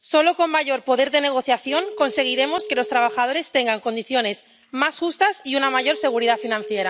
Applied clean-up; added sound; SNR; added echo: none; Telephone; 16 dB; none.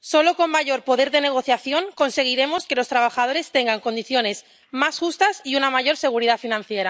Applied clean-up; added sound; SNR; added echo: neural mask model Resemble Enhance denoiser.